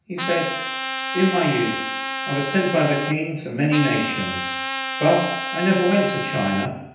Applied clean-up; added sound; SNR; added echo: none; Trumpet; 5 dB; reverberation time 0.9 s.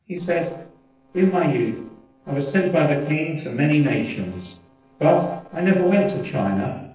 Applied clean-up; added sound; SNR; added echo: neural separator model SepFormer DNS4.